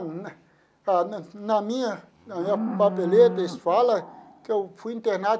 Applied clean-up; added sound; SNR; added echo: none; Livestock, farm animals, working animals; 12 dB; none.